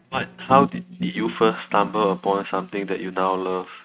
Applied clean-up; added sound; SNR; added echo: neural mask model RNNoise.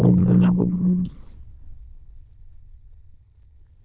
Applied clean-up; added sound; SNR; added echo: neural diffusion model UNIVERSE++.